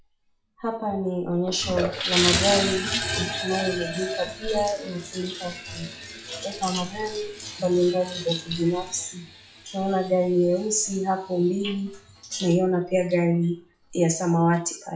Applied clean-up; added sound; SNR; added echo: classical method WPE with log-MMSE.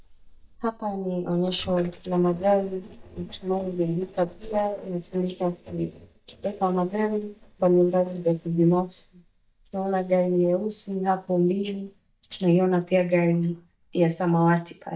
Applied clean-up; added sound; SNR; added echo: neural mask model DeepFilterNet 3.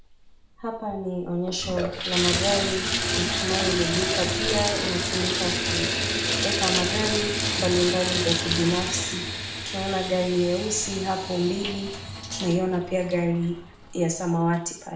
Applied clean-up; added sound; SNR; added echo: none; Bathtub (filling or washing) / Water tap, faucet; 1 dB; reverberation time 0.5 s.